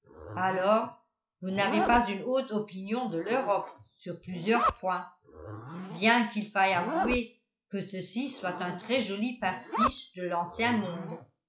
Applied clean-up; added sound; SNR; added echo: classical method log-MMSE.